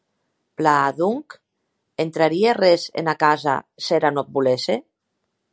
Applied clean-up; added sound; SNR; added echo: none; none; none; none.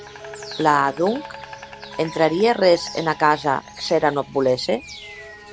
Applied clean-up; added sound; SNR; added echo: none; Insect + Piano; 16 dB; none.